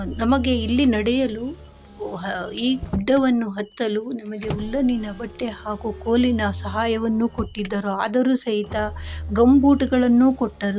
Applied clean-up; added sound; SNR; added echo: none; Motor vehicle (road); 13 dB; none.